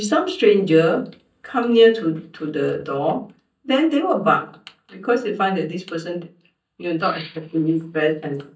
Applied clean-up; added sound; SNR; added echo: neural mask model DeepFilterNet 3.